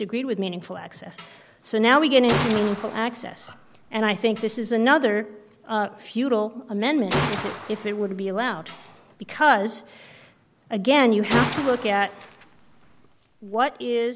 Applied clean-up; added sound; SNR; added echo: none; Gunshot, gunfire + Tambourine; 8 dB; none.